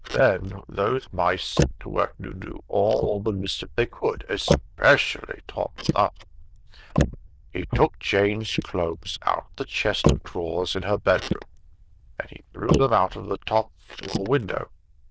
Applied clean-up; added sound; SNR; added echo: neural diffusion model UNIVERSE++.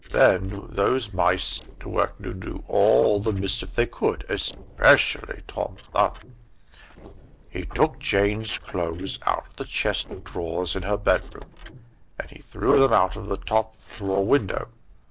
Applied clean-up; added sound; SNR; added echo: neural separator model SepFormer DNS4.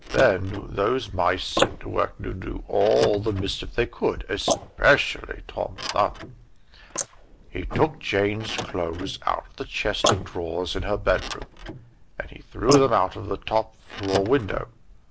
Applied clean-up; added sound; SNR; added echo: neural mask model Resemble Enhance denoiser.